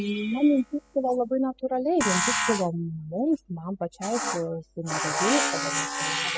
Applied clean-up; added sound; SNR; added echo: classical method spectral subtraction.